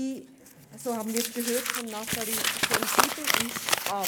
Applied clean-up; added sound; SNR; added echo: none; Crumpling, crinkling; -5 dB; none.